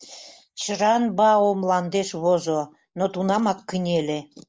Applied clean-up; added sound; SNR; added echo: neural mask model Resemble Enhance denoiser.